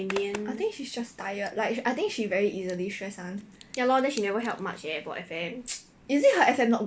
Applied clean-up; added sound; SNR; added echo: none; Zipper (clothing); 20 dB; none.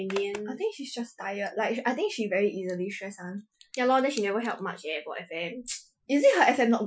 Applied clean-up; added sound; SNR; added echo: classical method Wiener filter.